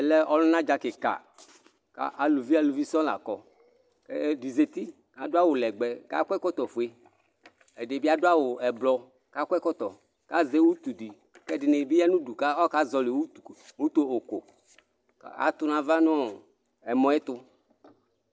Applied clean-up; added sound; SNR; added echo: none; none; none; none.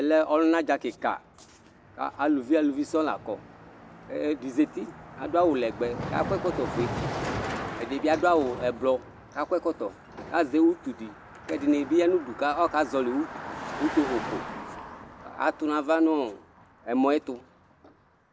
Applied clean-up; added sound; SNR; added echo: none; Car passing by; 11 dB; none.